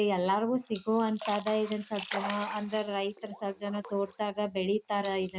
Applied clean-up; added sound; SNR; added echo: none; Splash, splatter; 14 dB; none.